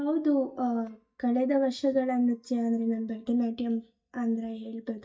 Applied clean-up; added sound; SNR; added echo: neural mask model DeepFilterNet 3.